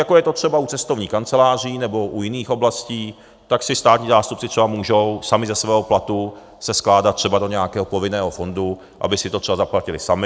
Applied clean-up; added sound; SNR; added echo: none; none; none; none.